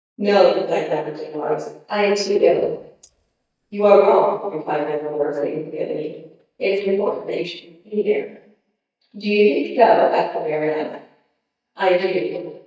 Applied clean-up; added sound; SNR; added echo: neural mask model DeepFilterNet 3.